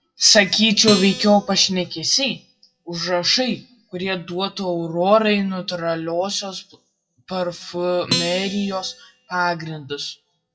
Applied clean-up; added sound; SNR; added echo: classical method WPE with log-MMSE.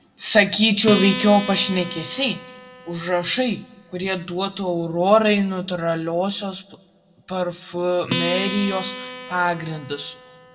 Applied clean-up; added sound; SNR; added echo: none; Acoustic guitar; 10 dB; reverberation time 0.8 s.